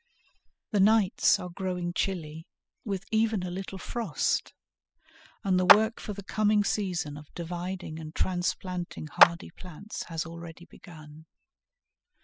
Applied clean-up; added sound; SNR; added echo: classical method spectral subtraction.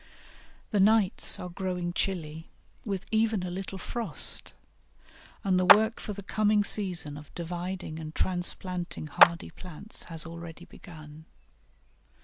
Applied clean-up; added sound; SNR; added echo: none; Clapping; -2 dB; none.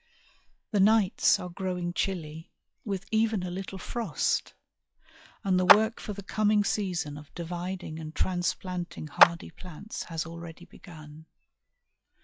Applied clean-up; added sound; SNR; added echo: classical method log-MMSE.